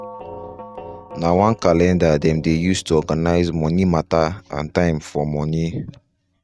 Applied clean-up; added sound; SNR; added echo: neural mask model RNNoise.